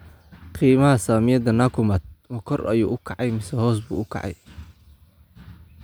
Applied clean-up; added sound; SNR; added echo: none; none; none; none.